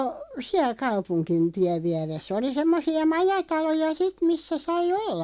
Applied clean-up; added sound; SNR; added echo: none; none; none; none.